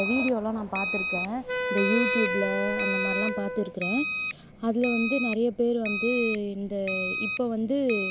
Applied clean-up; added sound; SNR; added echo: none; Wind instrument, woodwind instrument + Alarm; 0 dB; none.